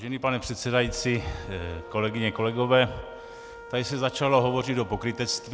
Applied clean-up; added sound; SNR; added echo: none; Wind instrument, woodwind instrument; 17 dB; none.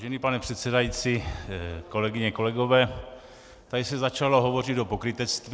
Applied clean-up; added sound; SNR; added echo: none; none; none; none.